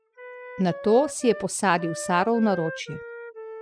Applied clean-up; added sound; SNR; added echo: classical method spectral subtraction.